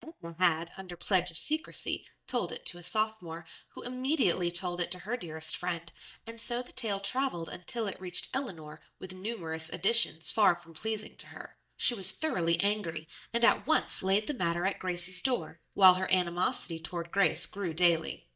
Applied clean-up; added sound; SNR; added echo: neural mask model DeepFilterNet 3.